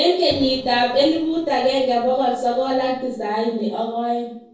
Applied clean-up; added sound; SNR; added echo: neural separator model SepFormer DNS4.